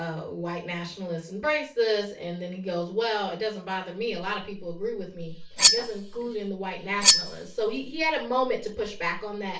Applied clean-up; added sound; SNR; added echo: none; Cutlery, silverware; -5 dB; reverberation time 0.3 s.